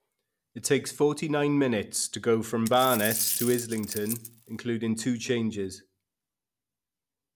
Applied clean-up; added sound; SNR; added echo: none; Coin (dropping); 3 dB; none.